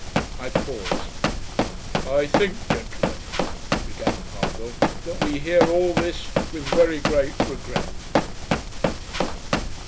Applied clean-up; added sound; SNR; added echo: none; Run; -2 dB; none.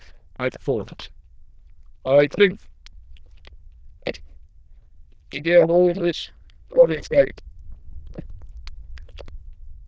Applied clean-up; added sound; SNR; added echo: neural diffusion model UNIVERSE++.